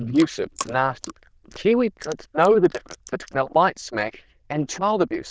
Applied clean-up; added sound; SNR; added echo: neural diffusion model UNIVERSE++.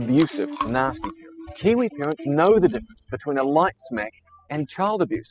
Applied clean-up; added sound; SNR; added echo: classical method spectral subtraction.